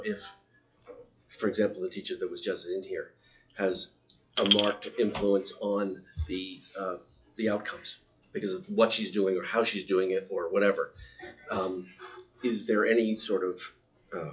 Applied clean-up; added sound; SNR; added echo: classical method log-MMSE.